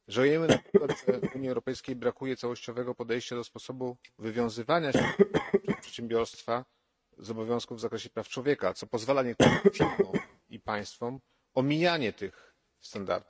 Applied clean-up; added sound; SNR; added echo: neural mask model RNNoise.